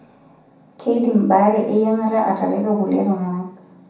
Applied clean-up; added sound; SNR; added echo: none; none; none; reverberation time 0.7 s.